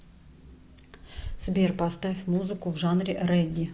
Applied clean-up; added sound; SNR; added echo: none; none; none; none.